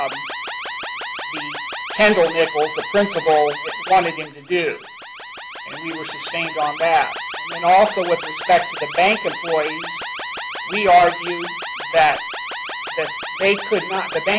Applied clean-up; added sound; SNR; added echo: none; Alarm; 7 dB; none.